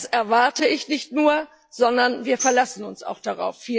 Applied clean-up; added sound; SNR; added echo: classical method log-MMSE.